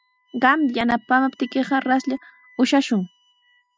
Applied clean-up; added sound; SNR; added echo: classical method spectral subtraction.